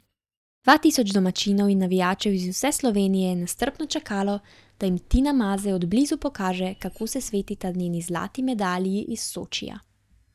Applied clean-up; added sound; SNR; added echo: neural mask model DeepFilterNet 3.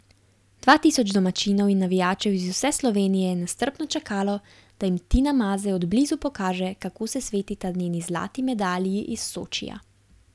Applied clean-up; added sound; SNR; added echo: none; none; none; none.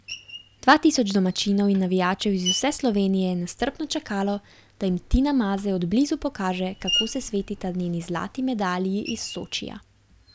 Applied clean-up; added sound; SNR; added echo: none; Screech; 13 dB; none.